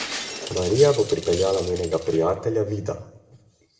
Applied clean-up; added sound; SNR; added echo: none; Shatter; 13 dB; reverberation time 0.8 s.